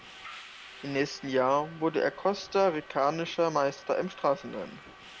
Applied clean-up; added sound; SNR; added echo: none; Subway, metro, underground; 19 dB; none.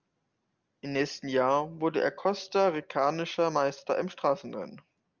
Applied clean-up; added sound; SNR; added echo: none; none; none; none.